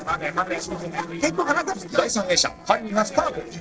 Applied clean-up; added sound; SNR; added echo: neural separator model SepFormer DNS4.